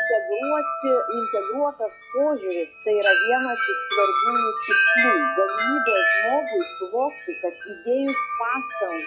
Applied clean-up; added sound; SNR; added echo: classical method log-MMSE.